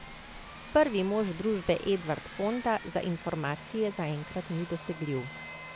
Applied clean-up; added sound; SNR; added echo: none; Alarm + Vehicle; 13 dB; none.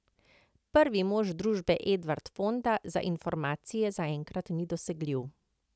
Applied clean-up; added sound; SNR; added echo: none; none; none; none.